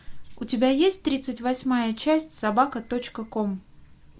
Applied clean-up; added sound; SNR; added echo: none; none; none; none.